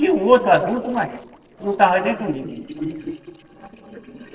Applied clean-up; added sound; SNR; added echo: neural separator model SepFormer DNS4.